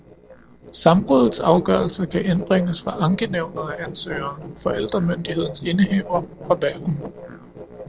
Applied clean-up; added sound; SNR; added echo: neural separator model SepFormer DNS4.